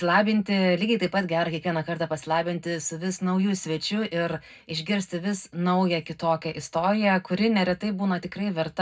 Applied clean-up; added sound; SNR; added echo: none; none; none; reverberation time 0.3 s.